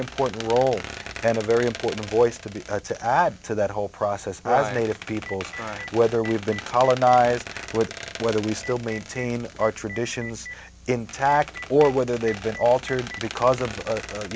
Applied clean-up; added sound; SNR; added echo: none; Squeak + Telephone; 14 dB; none.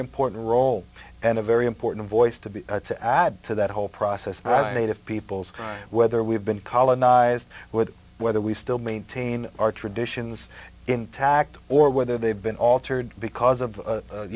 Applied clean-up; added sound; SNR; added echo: none; none; none; none.